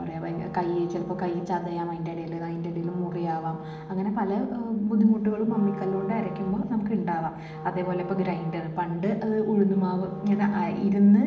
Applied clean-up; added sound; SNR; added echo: none; Wind instrument, woodwind instrument; 14 dB; reverberation time 0.7 s.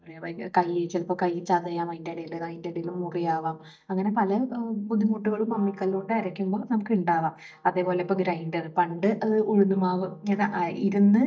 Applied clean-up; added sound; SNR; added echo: neural mask model DeepFilterNet 3.